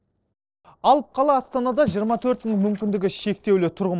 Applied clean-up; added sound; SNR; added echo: neural separator model SepFormer DNS4.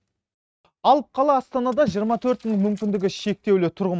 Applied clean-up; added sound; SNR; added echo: neural mask model RNNoise.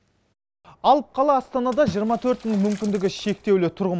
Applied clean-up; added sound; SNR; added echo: none; Water / Splash, splatter; 17 dB; none.